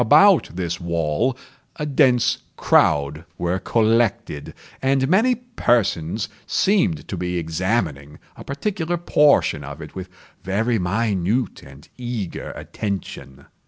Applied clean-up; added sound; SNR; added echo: none; none; none; none.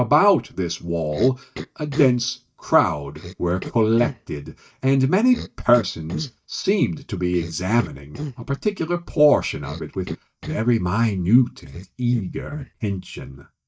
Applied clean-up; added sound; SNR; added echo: neural mask model DeepFilterNet 3.